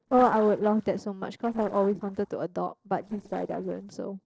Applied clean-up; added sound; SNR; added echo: neural separator model SepFormer DNS4.